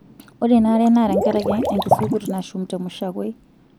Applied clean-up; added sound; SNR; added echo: none; Liquid; 5 dB; none.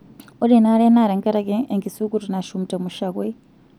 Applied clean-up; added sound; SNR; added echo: none; none; none; none.